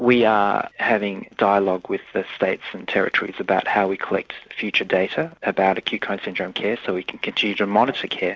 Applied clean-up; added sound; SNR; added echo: none; none; none; none.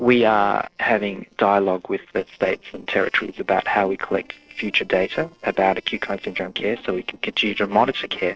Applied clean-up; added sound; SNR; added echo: neural separator model SepFormer DNS4.